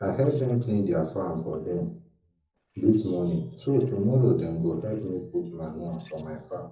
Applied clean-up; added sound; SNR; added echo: neural separator model SepFormer DNS4.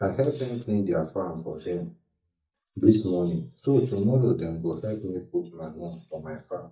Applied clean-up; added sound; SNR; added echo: neural mask model DeepFilterNet 3.